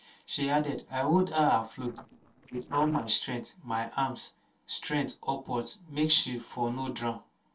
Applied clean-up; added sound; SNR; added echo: neural separator model SepFormer DNS4.